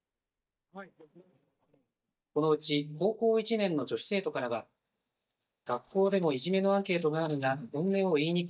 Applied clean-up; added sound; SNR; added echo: neural mask model DeepFilterNet 3.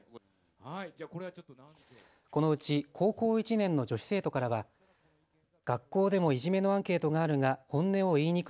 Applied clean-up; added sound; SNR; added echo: none; none; none; none.